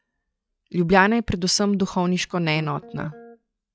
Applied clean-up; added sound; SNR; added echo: classical method log-MMSE.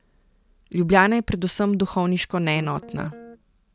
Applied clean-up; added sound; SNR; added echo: none; Guitar; 18 dB; none.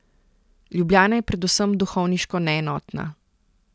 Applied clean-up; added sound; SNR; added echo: none; none; none; none.